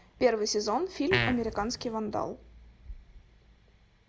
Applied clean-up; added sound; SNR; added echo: none; Fart; 0 dB; none.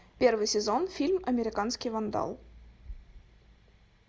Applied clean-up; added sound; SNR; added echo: none; none; none; none.